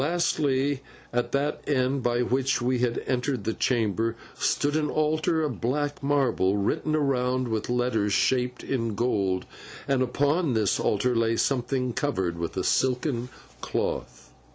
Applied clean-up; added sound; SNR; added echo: none; none; none; none.